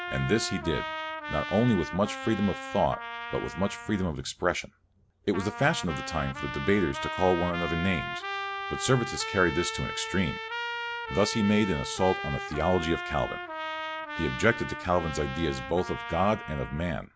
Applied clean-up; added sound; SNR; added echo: none; Trumpet; 7 dB; none.